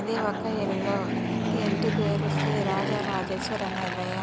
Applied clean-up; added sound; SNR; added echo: none; Fixed-wing aircraft, airplane; -2 dB; none.